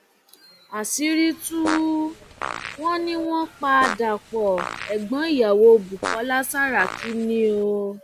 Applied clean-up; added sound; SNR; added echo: none; Fart; 11 dB; none.